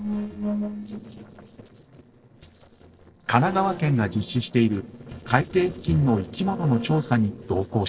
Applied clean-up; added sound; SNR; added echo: neural separator model SepFormer DNS4.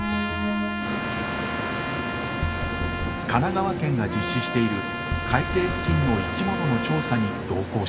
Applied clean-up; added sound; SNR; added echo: none; Trumpet; 7 dB; reverberation time 0.7 s.